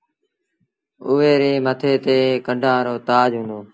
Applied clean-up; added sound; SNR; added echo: none; none; none; none.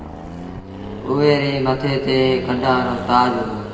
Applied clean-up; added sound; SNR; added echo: none; Accelerating, revving, vroom; 12 dB; reverberation time 2.0 s.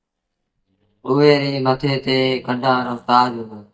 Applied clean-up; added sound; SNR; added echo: neural mask model DeepFilterNet 3.